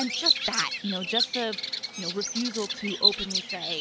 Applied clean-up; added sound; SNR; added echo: none; Bird vocalization, bird call, bird song; -4 dB; none.